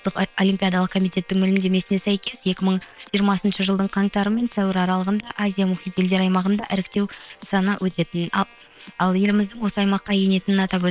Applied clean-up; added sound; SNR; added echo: neural separator model SepFormer WHAM!.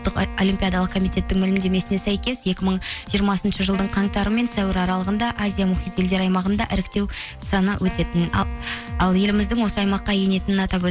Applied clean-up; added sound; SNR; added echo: none; Wind instrument, woodwind instrument; 18 dB; none.